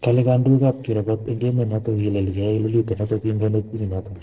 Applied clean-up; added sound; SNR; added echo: neural separator model SepFormer DNS4.